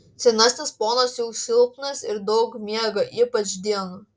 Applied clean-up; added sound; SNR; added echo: none; none; none; none.